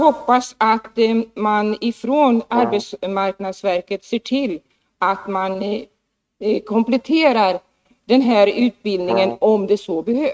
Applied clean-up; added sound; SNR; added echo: neural mask model RNNoise.